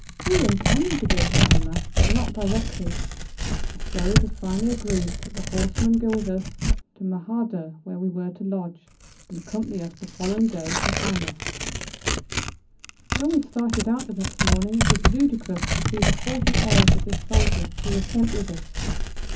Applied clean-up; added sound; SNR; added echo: none; Tearing; -3 dB; reverberation time 0.4 s.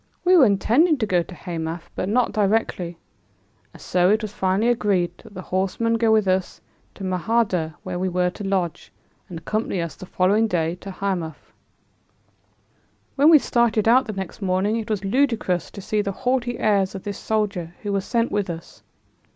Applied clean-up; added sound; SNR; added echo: none; none; none; none.